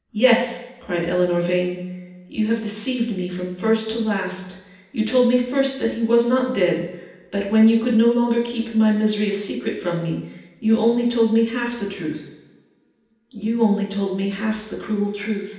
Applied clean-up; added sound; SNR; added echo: none; none; none; reverberation time 0.9 s.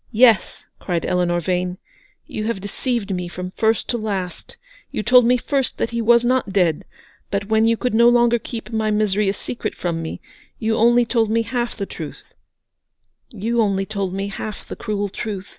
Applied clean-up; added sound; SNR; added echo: none; none; none; none.